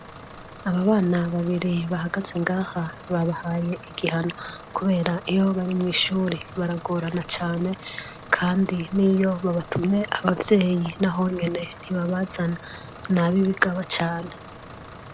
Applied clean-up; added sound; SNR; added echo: none; Stream + Bus / Engine; 17 dB; none.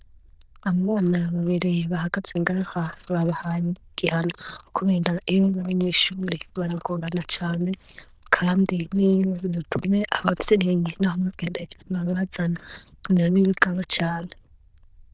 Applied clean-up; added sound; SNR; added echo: neural diffusion model UNIVERSE++.